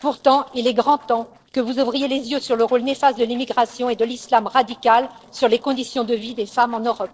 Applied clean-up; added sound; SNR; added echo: neural separator model SepFormer DNS4.